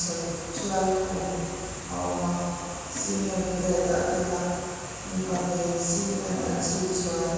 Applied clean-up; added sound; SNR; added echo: none; Guitar; 19 dB; reverberation time 2.1 s.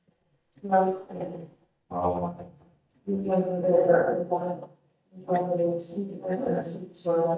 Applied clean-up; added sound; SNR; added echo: neural mask model DeepFilterNet 3.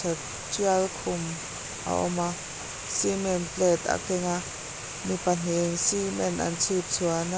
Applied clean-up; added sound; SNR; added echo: none; none; none; none.